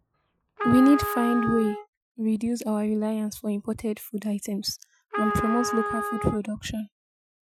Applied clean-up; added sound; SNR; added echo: classical method Wiener filter.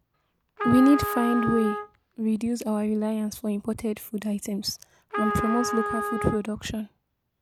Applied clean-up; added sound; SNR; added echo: none; Trumpet; 4 dB; none.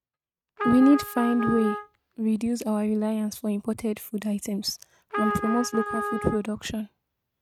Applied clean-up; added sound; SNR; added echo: neural mask model RNNoise.